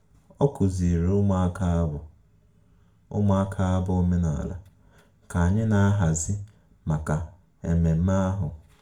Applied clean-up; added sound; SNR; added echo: none; none; none; reverberation time 0.4 s.